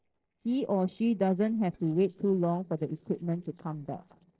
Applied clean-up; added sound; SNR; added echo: neural separator model SepFormer DNS4.